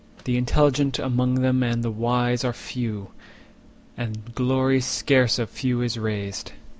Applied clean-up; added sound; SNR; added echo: none; none; none; none.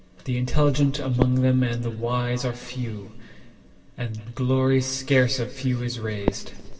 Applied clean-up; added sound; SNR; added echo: none; Fireworks; 12 dB; reverberation time 1.9 s.